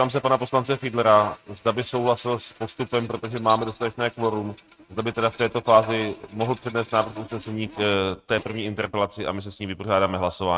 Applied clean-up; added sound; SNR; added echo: neural mask model RNNoise.